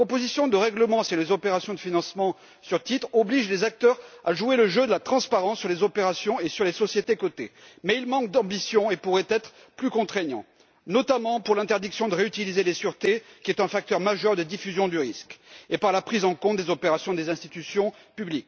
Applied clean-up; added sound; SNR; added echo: none; none; none; none.